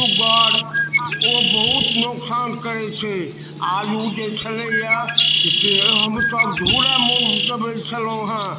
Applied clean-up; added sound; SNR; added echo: none; Bird; -4 dB; none.